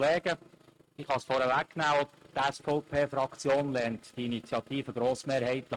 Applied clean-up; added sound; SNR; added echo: neural mask model RNNoise.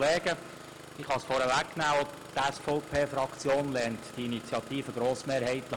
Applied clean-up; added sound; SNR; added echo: none; Engine starting; 16 dB; none.